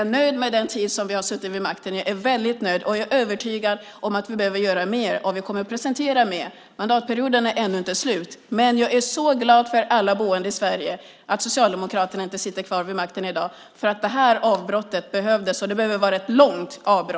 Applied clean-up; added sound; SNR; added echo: none; none; none; none.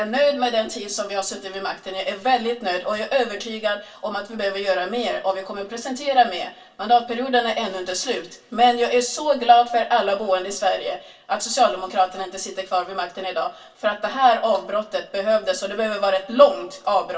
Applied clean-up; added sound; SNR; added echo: none; none; none; reverberation time 0.2 s.